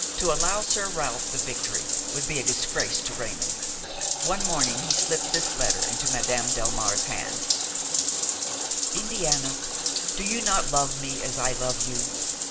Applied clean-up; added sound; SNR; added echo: none; Bathtub (filling or washing); -4 dB; reverberation time 1.0 s.